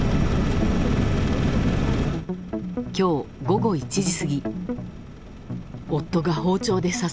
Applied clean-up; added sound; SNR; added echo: none; none; none; none.